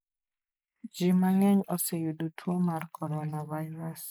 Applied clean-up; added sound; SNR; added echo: neural mask model Resemble Enhance denoiser.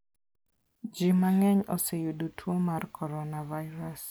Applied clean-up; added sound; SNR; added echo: none; none; none; none.